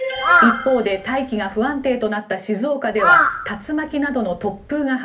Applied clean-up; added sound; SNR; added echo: none; Crow; 0 dB; reverberation time 0.3 s.